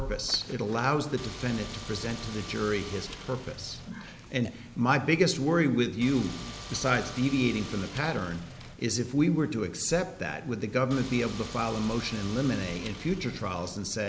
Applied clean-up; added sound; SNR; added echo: none; Car; 13 dB; none.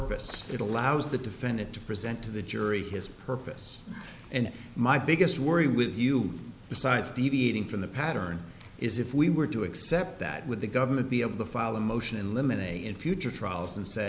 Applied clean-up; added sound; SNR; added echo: none; none; none; none.